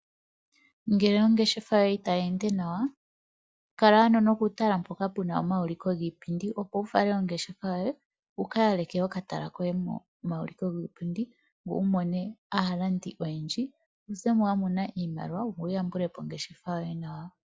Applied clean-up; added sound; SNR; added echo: none; none; none; none.